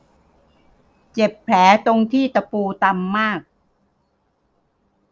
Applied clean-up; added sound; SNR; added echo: none; none; none; none.